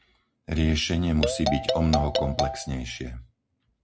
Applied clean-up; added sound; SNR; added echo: none; Marimba, xylophone; 1 dB; none.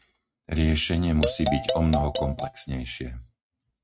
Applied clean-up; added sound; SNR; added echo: neural mask model RNNoise.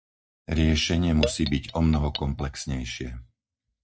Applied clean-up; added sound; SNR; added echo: neural mask model DeepFilterNet 3.